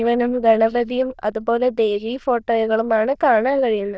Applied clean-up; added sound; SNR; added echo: neural diffusion model UNIVERSE++.